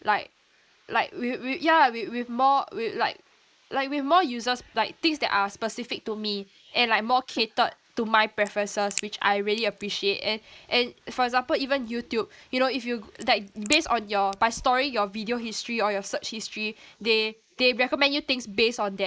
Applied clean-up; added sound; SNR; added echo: neural mask model Resemble Enhance denoiser.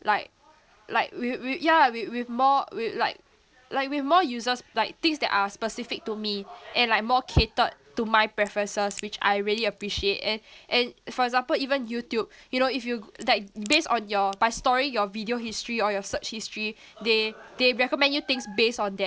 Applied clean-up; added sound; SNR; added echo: neural separator model SepFormer DNS4.